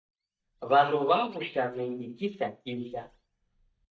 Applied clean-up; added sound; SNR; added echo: neural mask model DeepFilterNet 3.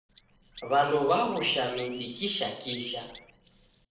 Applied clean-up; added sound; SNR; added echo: neural separator model SepFormer DNS4.